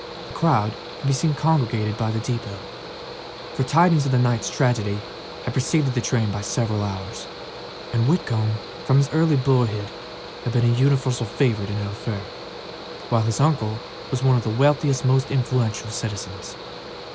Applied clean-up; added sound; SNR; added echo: none; Mechanical fan; 13 dB; none.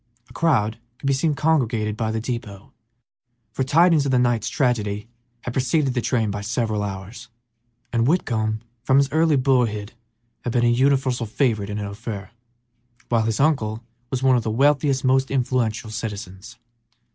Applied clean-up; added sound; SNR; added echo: none; none; none; none.